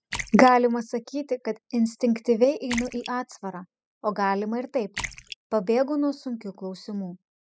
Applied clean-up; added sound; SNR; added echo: classical method spectral subtraction.